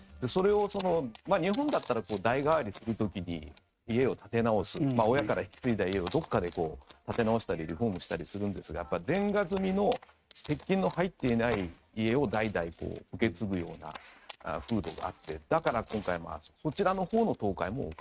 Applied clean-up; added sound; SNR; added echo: neural mask model RNNoise.